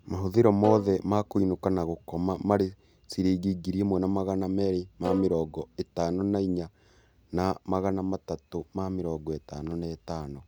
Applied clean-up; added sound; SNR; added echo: none; Bowed string instrument; 10 dB; none.